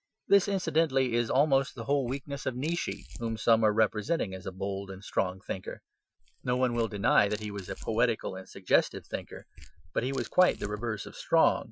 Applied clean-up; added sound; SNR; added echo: classical method Wiener filter.